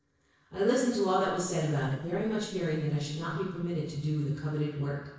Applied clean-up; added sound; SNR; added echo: neural separator model SepFormer DNS4.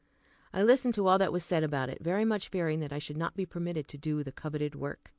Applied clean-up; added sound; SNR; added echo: none; none; none; none.